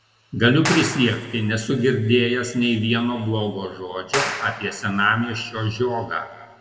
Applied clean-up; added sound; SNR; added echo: none; Clapping; 9 dB; reverberation time 1.8 s.